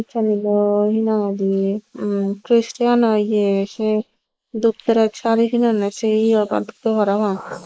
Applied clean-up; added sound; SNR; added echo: neural mask model Resemble Enhance denoiser.